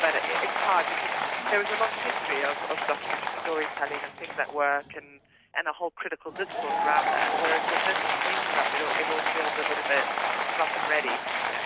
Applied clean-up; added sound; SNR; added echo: none; Applause / Crowd; -2 dB; none.